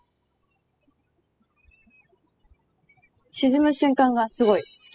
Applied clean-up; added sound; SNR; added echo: classical method spectral subtraction.